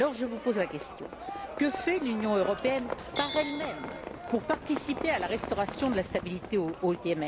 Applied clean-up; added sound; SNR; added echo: none; Livestock, farm animals, working animals; 8 dB; none.